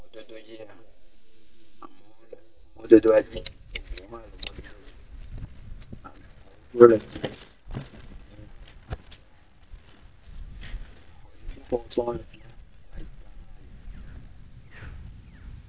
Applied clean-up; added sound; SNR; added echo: neural mask model DeepFilterNet 3.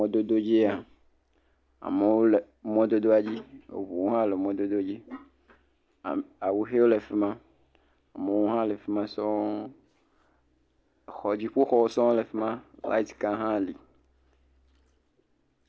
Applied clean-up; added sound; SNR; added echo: none; none; none; none.